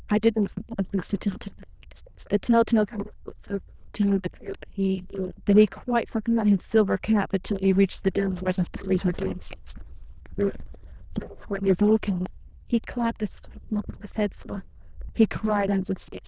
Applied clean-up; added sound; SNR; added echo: neural diffusion model UNIVERSE++.